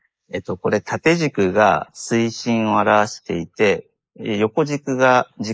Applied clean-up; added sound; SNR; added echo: neural mask model Resemble Enhance denoiser.